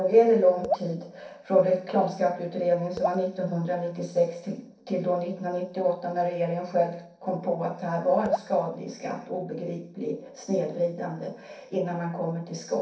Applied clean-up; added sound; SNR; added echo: neural separator model SepFormer DNS4.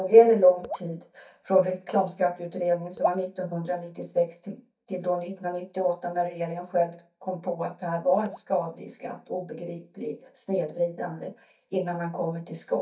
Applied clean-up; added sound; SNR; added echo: neural mask model DeepFilterNet 3.